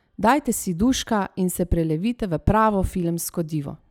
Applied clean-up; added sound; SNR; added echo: none; none; none; none.